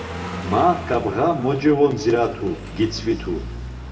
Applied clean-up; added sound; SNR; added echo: none; Car passing by; 11 dB; reverberation time 1.7 s.